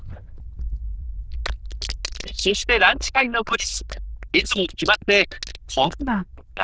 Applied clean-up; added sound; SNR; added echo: neural diffusion model UNIVERSE++.